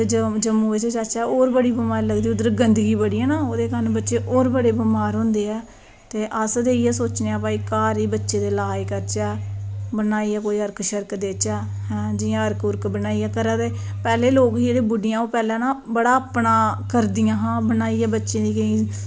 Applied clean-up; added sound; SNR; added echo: none; none; none; none.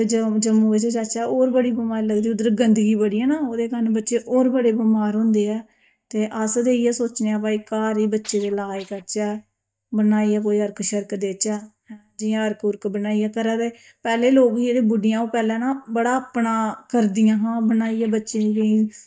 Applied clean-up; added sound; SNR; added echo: neural mask model DeepFilterNet 3.